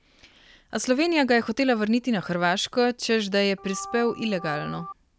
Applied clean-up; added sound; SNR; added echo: none; Organ; 13 dB; none.